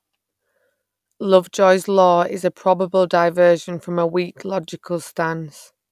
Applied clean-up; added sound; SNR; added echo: none; none; none; none.